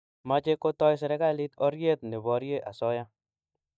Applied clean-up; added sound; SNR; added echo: neural mask model DeepFilterNet 3.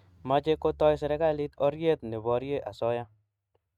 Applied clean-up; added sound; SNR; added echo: neural mask model RNNoise.